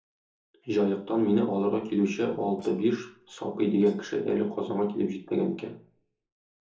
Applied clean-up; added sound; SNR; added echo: neural separator model SepFormer DNS4.